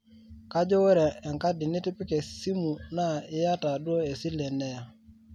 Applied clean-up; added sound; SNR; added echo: none; none; none; none.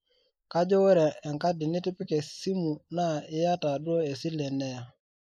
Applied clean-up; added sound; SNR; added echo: neural mask model Resemble Enhance denoiser.